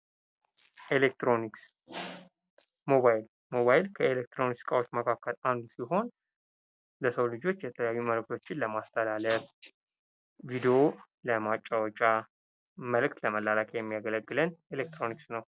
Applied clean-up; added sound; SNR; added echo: none; none; none; none.